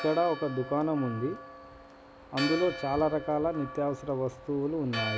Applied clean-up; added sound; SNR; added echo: none; Church bell; 10 dB; none.